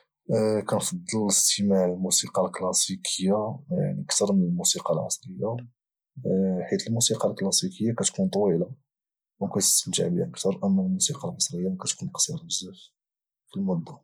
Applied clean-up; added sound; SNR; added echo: none; none; none; none.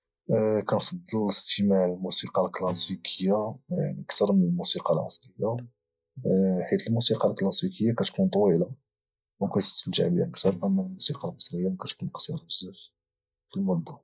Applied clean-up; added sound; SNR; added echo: neural mask model DeepFilterNet 3.